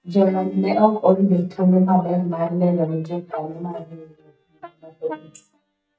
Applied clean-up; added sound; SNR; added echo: neural mask model DeepFilterNet 3.